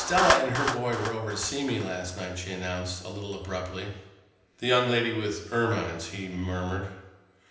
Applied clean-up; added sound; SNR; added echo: none; Clapping; 6 dB; reverberation time 0.9 s.